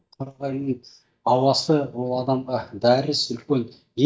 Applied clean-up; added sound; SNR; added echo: neural mask model DeepFilterNet 3.